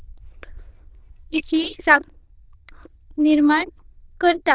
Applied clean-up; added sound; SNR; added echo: neural diffusion model UNIVERSE++.